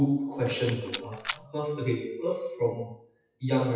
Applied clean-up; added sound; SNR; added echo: classical method WPE with log-MMSE.